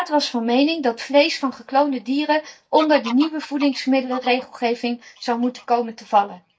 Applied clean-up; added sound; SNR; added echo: neural mask model DeepFilterNet 3.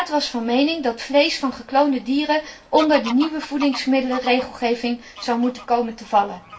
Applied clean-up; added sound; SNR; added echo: none; Bird vocalization, bird call, bird song / Fowl; 17 dB; reverberation time 0.2 s.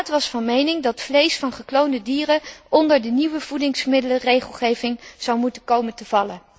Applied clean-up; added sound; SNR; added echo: none; none; none; none.